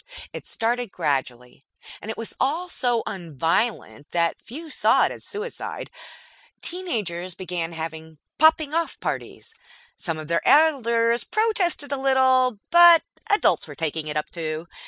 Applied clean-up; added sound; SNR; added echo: none; none; none; none.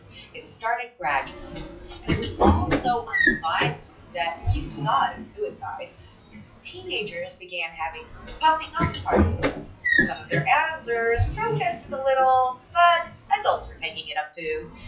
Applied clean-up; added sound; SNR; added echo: classical method WPE with log-MMSE.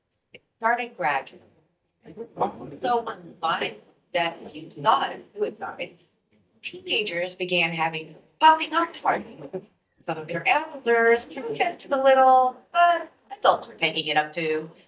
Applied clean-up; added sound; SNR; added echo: neural mask model DeepFilterNet 3.